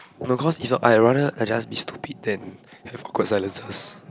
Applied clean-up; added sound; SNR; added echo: none; none; none; none.